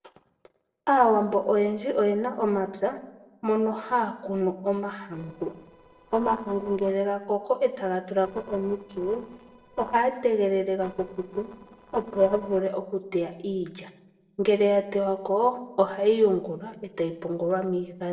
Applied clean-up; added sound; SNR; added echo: neural separator model SepFormer DNS4.